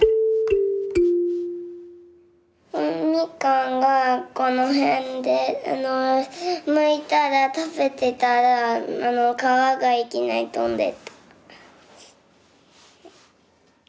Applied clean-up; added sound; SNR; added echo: none; none; none; none.